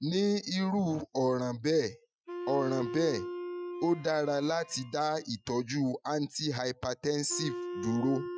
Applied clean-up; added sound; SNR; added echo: classical method Wiener filter.